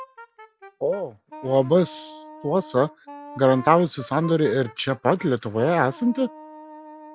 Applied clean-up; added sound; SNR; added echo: none; Wind instrument, woodwind instrument; 19 dB; none.